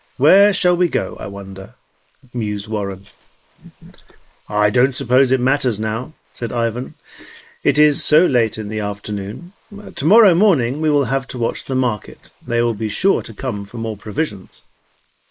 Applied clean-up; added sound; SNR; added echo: neural mask model Resemble Enhance denoiser.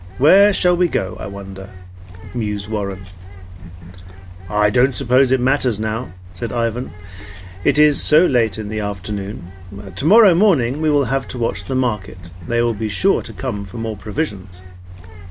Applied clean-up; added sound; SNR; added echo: none; Bird; 15 dB; none.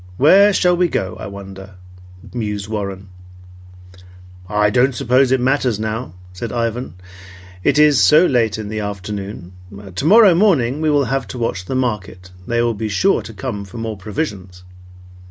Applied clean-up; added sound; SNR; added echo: none; none; none; none.